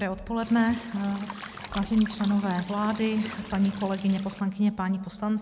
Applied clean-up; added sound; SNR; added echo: none; Cricket / Water; 15 dB; none.